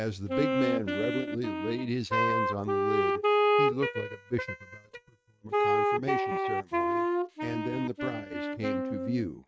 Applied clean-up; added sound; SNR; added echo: neural mask model RNNoise.